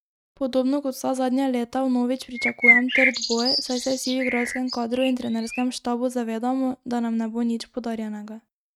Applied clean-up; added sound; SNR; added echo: neural mask model RNNoise.